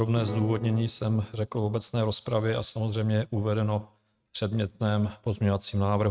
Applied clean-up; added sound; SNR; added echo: neural mask model RNNoise.